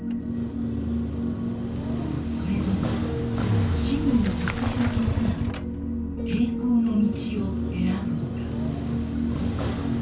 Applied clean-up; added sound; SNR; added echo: none; Motorcycle; 4 dB; reverberation time 0.2 s.